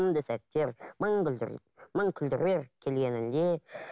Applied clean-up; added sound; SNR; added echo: none; none; none; none.